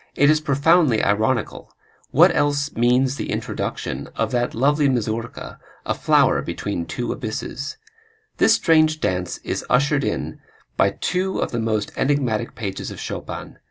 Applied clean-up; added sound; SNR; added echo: none; none; none; none.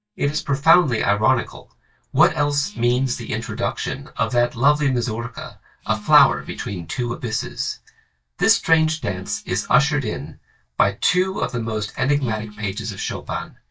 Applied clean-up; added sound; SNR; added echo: neural mask model DeepFilterNet 3.